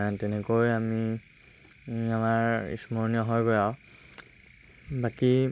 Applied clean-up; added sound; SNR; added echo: none; none; none; none.